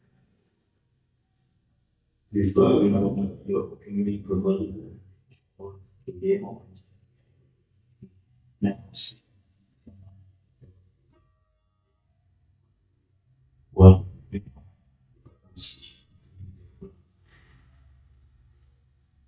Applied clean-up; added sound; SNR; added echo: neural mask model DeepFilterNet 3.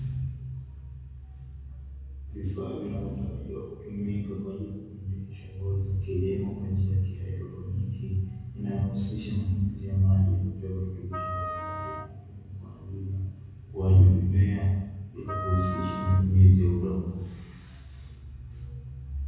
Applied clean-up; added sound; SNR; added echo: none; Wind instrument, woodwind instrument; 9 dB; reverberation time 1.3 s.